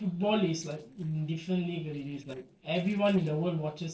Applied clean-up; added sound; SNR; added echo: neural separator model SepFormer DNS4.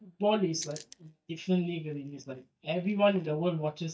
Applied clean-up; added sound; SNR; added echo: neural mask model DeepFilterNet 3.